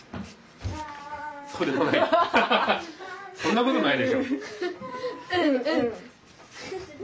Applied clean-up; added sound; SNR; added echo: none; none; none; none.